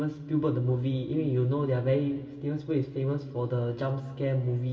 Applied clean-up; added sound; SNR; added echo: none; none; none; reverberation time 1.9 s.